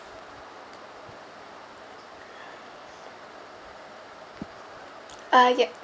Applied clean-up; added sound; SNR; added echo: none; none; none; none.